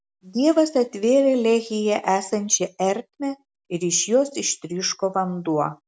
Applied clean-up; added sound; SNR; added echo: none; none; none; none.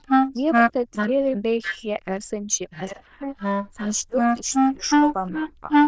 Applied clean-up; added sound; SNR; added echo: neural diffusion model UNIVERSE++.